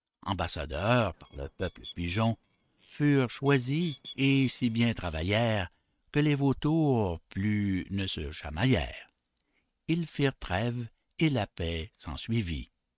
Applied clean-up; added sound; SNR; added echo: neural mask model RNNoise.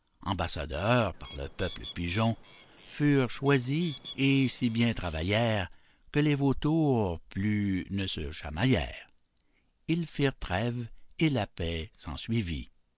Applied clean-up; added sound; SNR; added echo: none; Bird; 18 dB; none.